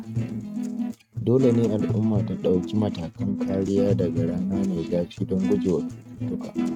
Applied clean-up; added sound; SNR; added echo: neural mask model RNNoise.